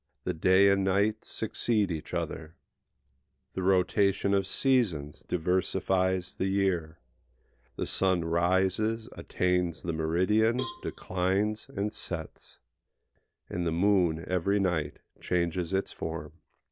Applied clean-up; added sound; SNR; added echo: none; Cowbell; 15 dB; none.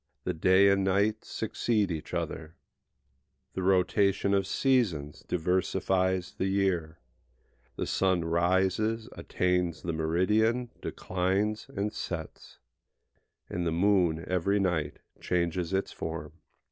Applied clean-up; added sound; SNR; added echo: none; none; none; none.